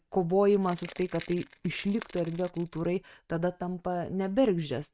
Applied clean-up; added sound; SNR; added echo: neural mask model RNNoise.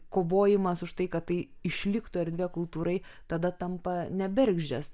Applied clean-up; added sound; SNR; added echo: none; none; none; none.